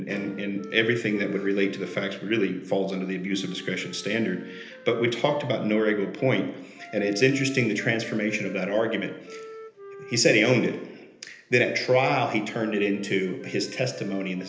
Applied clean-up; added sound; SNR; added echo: none; Wind instrument, woodwind instrument; 20 dB; reverberation time 0.8 s.